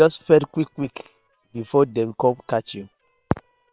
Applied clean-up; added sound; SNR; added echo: neural separator model SepFormer WHAM!.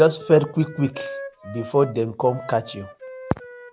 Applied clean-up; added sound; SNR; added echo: none; Wind instrument, woodwind instrument; 16 dB; none.